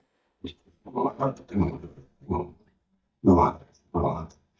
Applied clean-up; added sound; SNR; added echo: neural mask model DeepFilterNet 3.